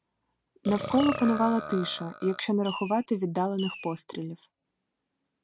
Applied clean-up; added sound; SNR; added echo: none; Fireworks + Burping, eructation; 10 dB; none.